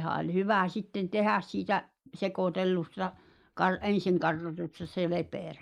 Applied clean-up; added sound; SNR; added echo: neural mask model Resemble Enhance denoiser.